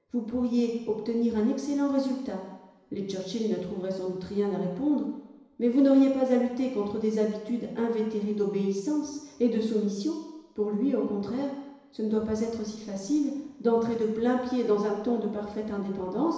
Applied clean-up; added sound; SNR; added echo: none; none; none; reverberation time 1.0 s.